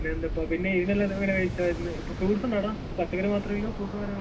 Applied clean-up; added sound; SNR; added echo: none; Waves, surf; 6 dB; reverberation time 0.4 s.